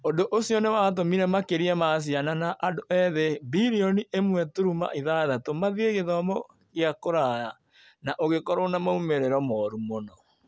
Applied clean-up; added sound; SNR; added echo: none; none; none; none.